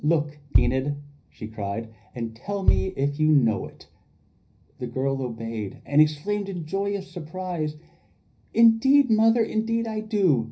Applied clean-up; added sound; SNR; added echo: none; Bass drum; 3 dB; reverberation time 0.4 s.